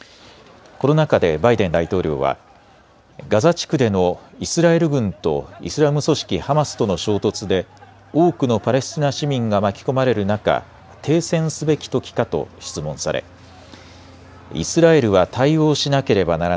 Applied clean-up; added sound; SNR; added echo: none; none; none; none.